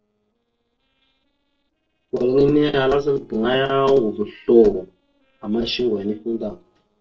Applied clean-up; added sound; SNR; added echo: neural separator model SepFormer DNS4.